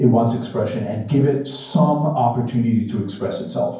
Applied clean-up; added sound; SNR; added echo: none; none; none; reverberation time 0.9 s.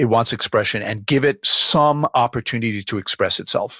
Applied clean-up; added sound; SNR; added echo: none; none; none; none.